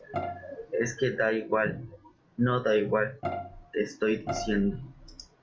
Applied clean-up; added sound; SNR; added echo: none; Bowed string instrument; 9 dB; none.